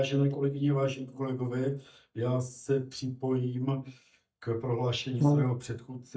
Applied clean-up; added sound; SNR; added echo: neural mask model DeepFilterNet 3.